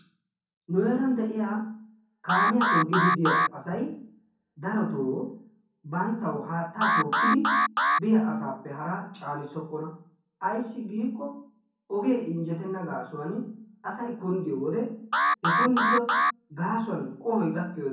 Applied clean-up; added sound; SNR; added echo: none; Alarm; -4 dB; reverberation time 0.6 s.